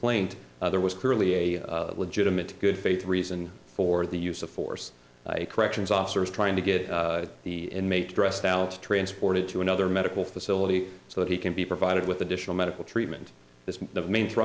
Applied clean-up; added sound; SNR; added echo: none; none; none; none.